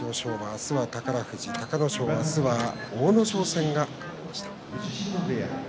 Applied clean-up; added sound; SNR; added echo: none; Printer + Wind instrument, woodwind instrument; 13 dB; none.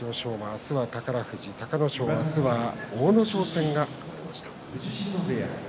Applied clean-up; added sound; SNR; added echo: none; none; none; none.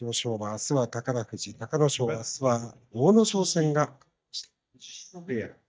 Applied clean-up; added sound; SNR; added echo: neural mask model DeepFilterNet 3.